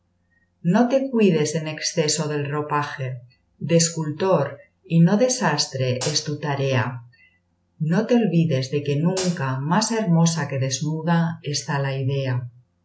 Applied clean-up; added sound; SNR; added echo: none; Hi-hat; 10 dB; none.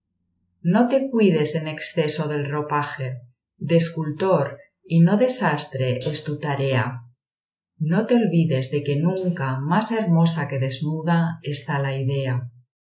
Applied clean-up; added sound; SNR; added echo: neural mask model Resemble Enhance denoiser.